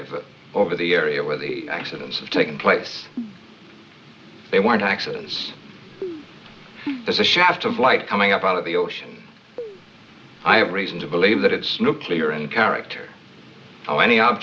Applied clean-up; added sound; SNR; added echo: none; Keyboard (musical); 13 dB; none.